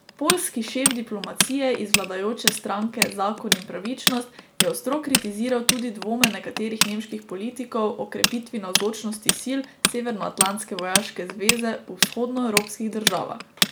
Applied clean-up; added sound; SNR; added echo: none; Tools; -1 dB; none.